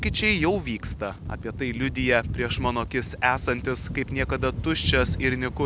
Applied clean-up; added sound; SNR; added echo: none; none; none; none.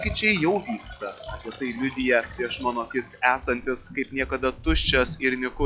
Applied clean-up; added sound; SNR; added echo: classical method log-MMSE.